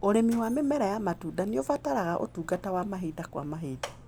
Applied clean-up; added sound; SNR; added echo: none; Mechanisms; 18 dB; none.